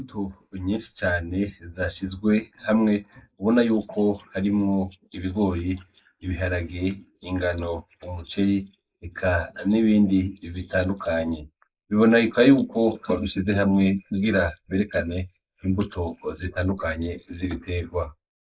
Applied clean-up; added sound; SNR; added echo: neural mask model Resemble Enhance denoiser.